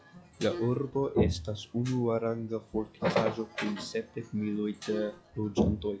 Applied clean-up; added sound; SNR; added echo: classical method log-MMSE.